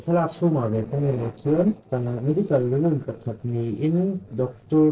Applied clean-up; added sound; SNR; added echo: neural separator model SepFormer DNS4.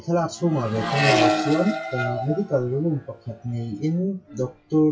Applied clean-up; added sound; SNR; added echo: classical method WPE with log-MMSE.